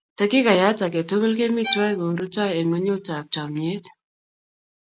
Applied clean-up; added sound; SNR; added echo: none; Bowed string instrument; 12 dB; none.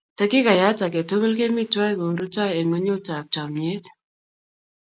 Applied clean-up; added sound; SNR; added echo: none; none; none; none.